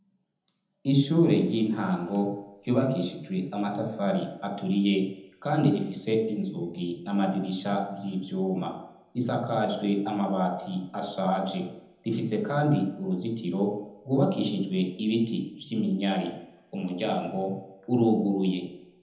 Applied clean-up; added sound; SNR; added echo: none; none; none; reverberation time 0.8 s.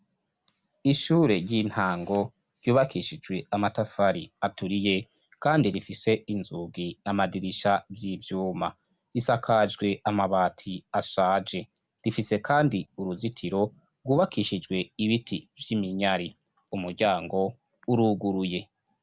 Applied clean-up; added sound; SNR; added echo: none; none; none; none.